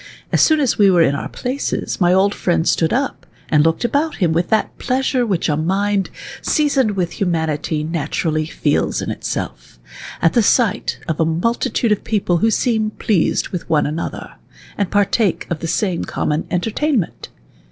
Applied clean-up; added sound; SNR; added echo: neural separator model SepFormer DNS4.